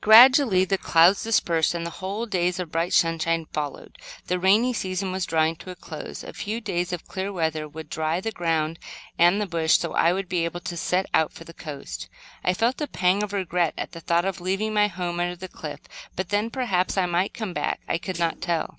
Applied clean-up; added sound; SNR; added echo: neural separator model SepFormer DNS4.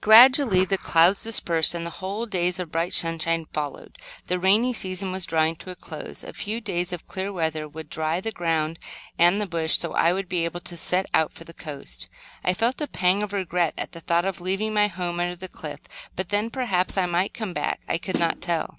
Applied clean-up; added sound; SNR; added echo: none; Snare drum; 7 dB; none.